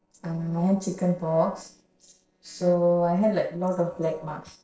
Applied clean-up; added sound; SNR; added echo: neural separator model SepFormer DNS4.